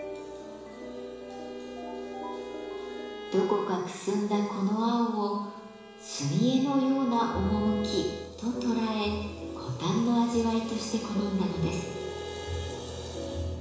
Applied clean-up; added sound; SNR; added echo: none; Bowed string instrument; 17 dB; reverberation time 1.0 s.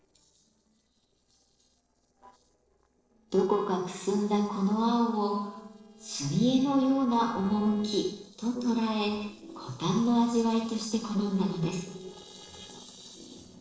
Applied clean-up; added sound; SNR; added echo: neural separator model SepFormer DNS4.